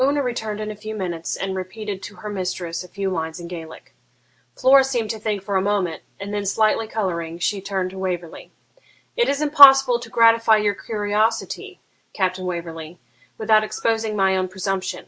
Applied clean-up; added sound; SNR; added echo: none; none; none; none.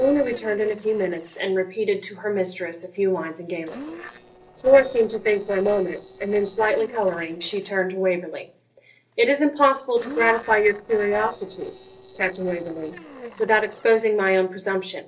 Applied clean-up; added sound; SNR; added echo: neural separator model SepFormer DNS4.